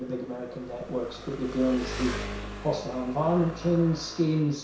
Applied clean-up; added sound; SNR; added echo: none; Engine; 11 dB; reverberation time 0.6 s.